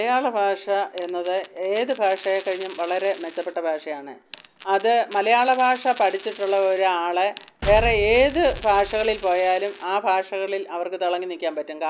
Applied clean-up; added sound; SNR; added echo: none; Coin (dropping) + Explosion; 11 dB; none.